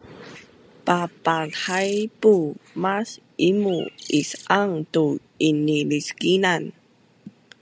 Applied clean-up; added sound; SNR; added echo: none; Bird; 16 dB; none.